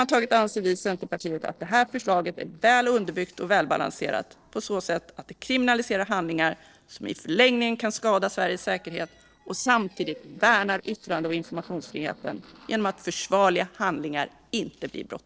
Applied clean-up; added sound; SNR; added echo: neural separator model SepFormer DNS4.